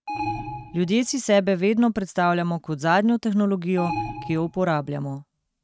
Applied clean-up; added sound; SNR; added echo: neural mask model RNNoise.